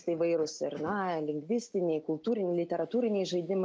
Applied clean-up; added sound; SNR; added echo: none; none; none; none.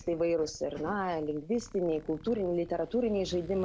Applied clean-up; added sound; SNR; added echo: none; Zipper (clothing); 19 dB; none.